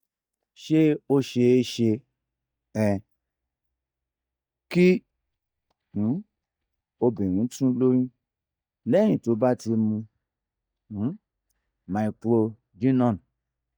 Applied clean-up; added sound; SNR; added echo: neural mask model DeepFilterNet 3.